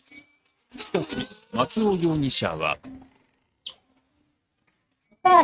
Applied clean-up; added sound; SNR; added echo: neural mask model RNNoise.